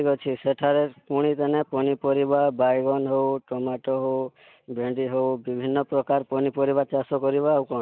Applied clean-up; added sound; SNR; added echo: none; none; none; none.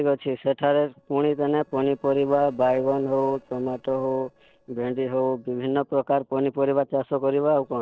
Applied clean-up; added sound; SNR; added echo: neural separator model SepFormer DNS4.